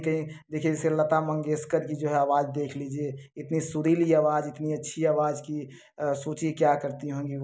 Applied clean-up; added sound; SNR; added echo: none; none; none; none.